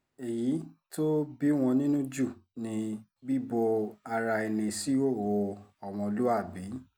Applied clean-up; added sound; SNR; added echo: none; none; none; none.